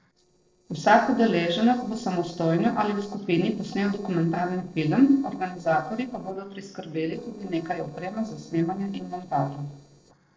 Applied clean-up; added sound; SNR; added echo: neural separator model SepFormer DNS4.